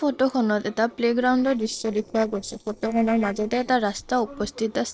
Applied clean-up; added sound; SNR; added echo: neural separator model SepFormer DNS4.